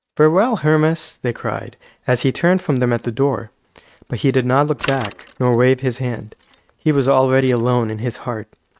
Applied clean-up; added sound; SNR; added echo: neural mask model RNNoise.